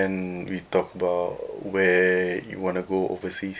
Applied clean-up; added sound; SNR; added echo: none; none; none; none.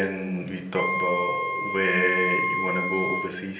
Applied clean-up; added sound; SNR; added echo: none; Wind instrument, woodwind instrument; 1 dB; reverberation time 0.8 s.